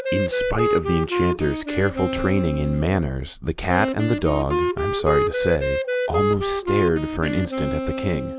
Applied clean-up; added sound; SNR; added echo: none; Wind instrument, woodwind instrument; 1 dB; none.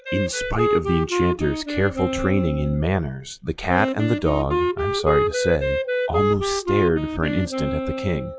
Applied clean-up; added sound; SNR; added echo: classical method log-MMSE.